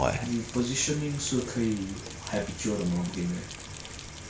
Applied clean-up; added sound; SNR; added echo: none; Sink (filling or washing) / Water tap, faucet; 14 dB; none.